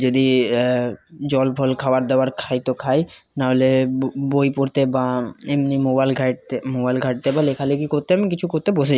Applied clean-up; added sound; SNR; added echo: none; none; none; none.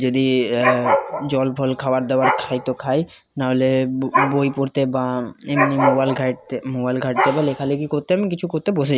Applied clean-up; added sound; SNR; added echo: none; Dog; 5 dB; none.